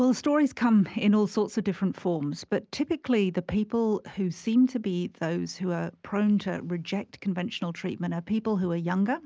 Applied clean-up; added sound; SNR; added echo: none; none; none; none.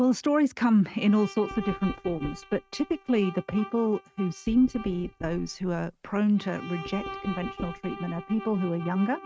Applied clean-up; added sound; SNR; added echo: neural mask model RNNoise.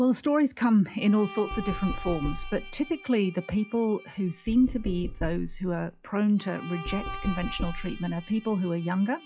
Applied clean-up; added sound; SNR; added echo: classical method log-MMSE.